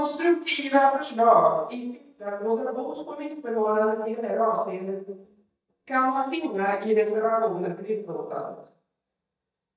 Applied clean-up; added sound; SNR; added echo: neural mask model DeepFilterNet 3.